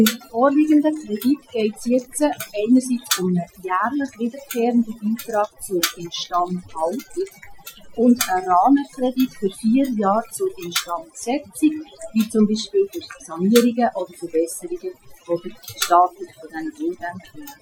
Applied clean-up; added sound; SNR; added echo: classical method Wiener filter.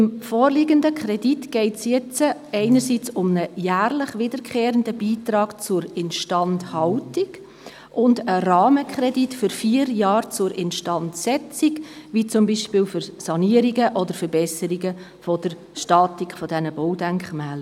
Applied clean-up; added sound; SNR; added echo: none; none; none; none.